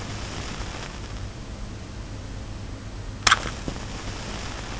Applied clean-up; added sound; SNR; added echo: none; Fire; -3 dB; none.